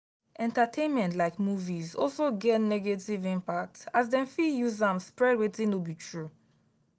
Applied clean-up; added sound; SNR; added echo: none; none; none; none.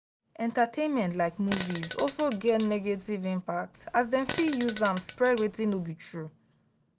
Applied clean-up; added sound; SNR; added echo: none; Fart; 9 dB; none.